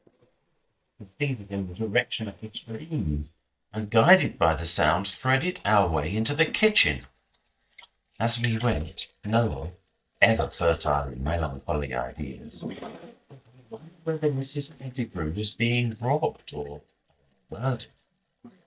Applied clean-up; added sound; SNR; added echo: neural mask model DeepFilterNet 3.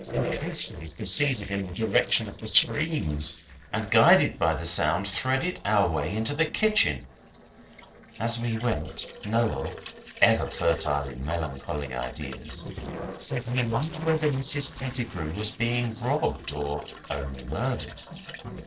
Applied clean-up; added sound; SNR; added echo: neural separator model SepFormer DNS4.